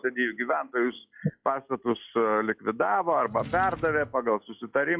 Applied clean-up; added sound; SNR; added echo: classical method log-MMSE.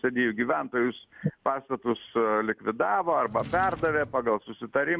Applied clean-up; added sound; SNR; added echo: none; Drawer open or close; 15 dB; none.